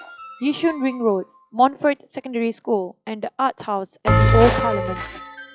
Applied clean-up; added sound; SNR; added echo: classical method log-MMSE.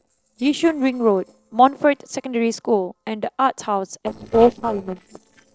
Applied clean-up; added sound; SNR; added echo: neural separator model SepFormer DNS4.